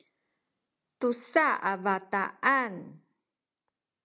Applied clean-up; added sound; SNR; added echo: none; none; none; none.